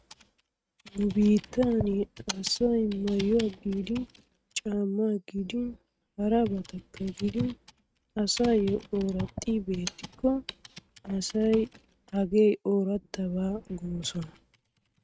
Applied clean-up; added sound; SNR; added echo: neural mask model RNNoise.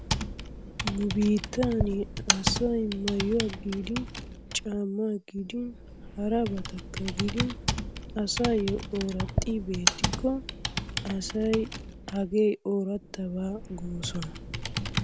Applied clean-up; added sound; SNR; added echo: none; Computer keyboard; 3 dB; none.